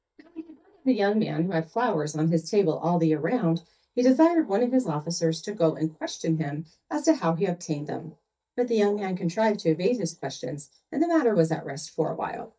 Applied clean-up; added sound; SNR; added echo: neural mask model DeepFilterNet 3.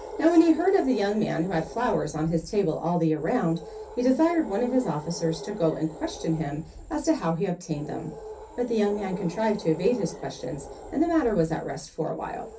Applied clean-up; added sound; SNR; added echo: none; Animal; 15 dB; reverberation time 0.3 s.